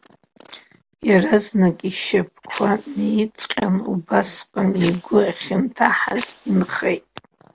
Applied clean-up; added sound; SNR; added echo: none; Fire; 18 dB; none.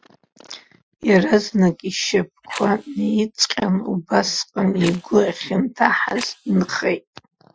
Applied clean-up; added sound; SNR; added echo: classical method Wiener filter.